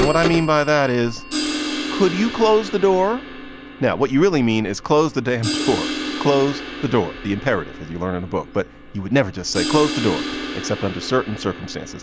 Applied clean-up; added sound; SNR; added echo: none; Bird vocalization, bird call, bird song / Telephone + Crash cymbal; 8 dB; none.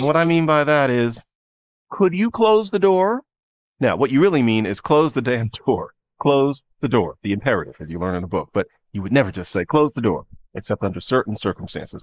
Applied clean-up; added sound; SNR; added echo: neural mask model Resemble Enhance denoiser.